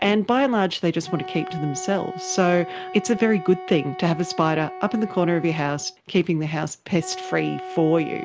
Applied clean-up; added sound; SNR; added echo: none; Wind instrument, woodwind instrument; 13 dB; none.